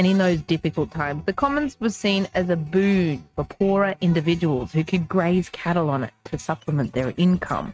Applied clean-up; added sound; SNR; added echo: neural mask model RNNoise.